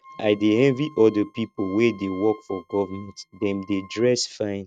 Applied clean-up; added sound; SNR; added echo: neural mask model RNNoise.